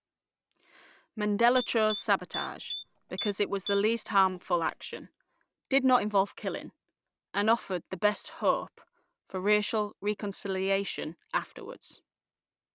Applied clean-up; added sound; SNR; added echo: none; Typing; 11 dB; none.